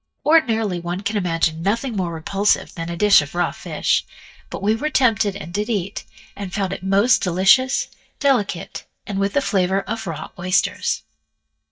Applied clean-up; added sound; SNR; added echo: neural mask model DeepFilterNet 3.